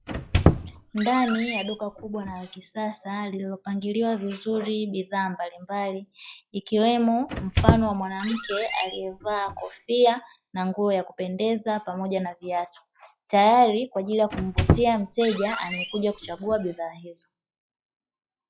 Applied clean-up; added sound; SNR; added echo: classical method log-MMSE.